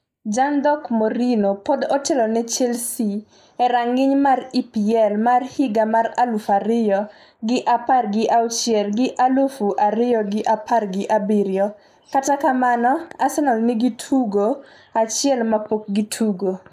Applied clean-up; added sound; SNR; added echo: neural mask model Resemble Enhance denoiser.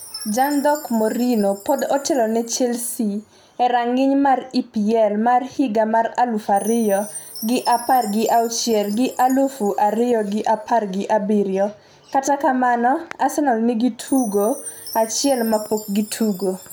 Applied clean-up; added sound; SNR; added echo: none; Chime; 19 dB; none.